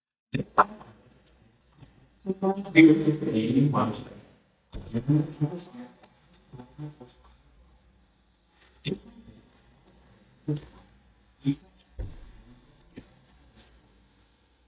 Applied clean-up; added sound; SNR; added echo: neural mask model DeepFilterNet 3.